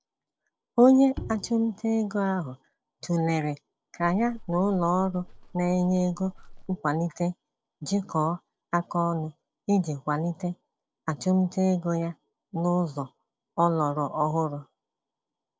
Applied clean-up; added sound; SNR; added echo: neural separator model SepFormer DNS4.